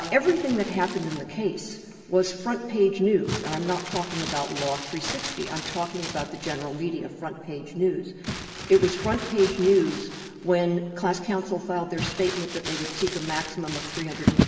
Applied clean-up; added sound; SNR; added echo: none; Crumpling, crinkling; 7 dB; reverberation time 2.4 s.